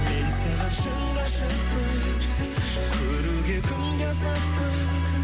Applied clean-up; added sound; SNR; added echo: none; none; none; none.